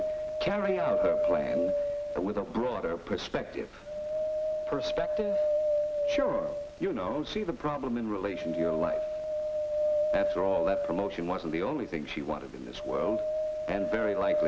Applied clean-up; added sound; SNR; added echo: none; Wind; -2 dB; none.